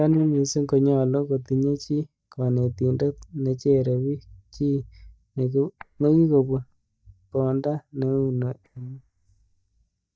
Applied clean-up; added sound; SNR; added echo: neural mask model DeepFilterNet 3.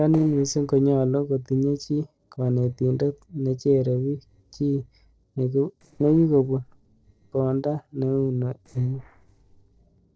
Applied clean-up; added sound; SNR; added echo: neural separator model SepFormer DNS4.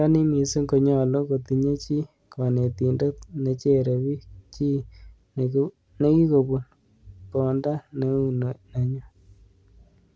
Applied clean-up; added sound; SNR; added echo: none; none; none; none.